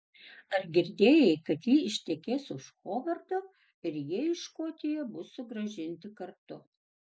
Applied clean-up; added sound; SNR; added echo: none; none; none; none.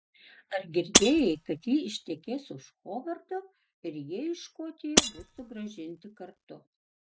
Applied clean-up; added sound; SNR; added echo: neural mask model RNNoise.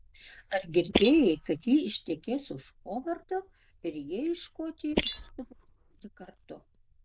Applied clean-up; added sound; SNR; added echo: neural diffusion model UNIVERSE++.